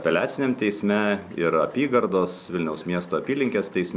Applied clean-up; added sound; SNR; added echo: none; none; none; none.